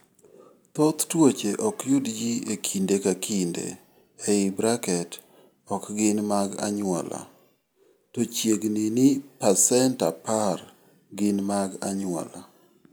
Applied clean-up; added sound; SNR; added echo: none; none; none; none.